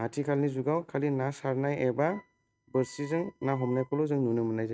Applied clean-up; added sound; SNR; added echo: neural mask model RNNoise.